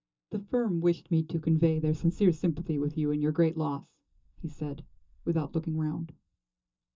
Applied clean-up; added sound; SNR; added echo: neural mask model DeepFilterNet 3.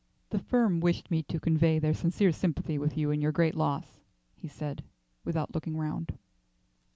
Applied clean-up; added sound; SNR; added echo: none; none; none; none.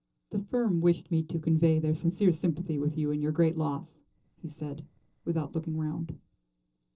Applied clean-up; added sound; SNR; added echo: neural separator model SepFormer DNS4.